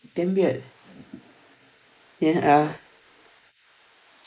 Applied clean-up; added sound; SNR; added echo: neural mask model Resemble Enhance denoiser.